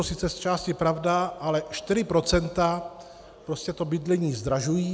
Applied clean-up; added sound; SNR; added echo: none; none; none; none.